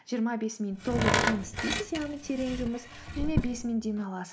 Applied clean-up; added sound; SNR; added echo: none; Tools; -1 dB; none.